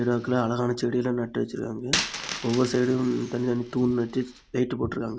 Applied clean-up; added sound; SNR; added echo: none; Coin (dropping); 11 dB; none.